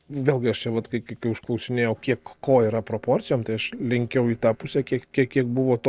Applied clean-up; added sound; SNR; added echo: neural separator model SepFormer DNS4.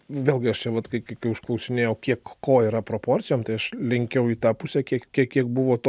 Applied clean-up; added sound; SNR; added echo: none; none; none; none.